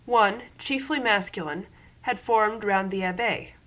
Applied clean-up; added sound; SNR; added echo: none; none; none; none.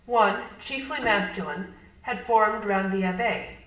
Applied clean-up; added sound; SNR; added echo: none; Bowed string instrument; 20 dB; reverberation time 0.7 s.